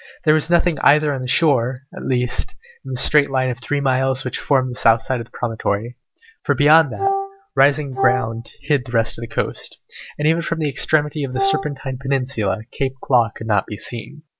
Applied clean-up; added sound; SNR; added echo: none; Wind instrument, woodwind instrument; 4 dB; none.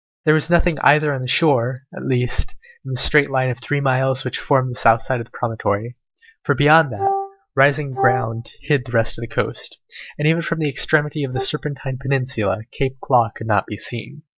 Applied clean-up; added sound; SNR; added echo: neural mask model DeepFilterNet 3.